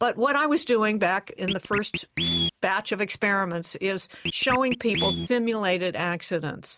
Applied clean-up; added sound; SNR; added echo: neural mask model RNNoise.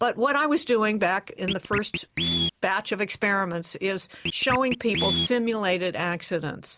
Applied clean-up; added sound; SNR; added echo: none; Scratching (performance technique); 6 dB; none.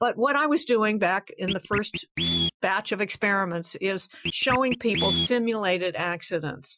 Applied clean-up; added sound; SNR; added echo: classical method Wiener filter.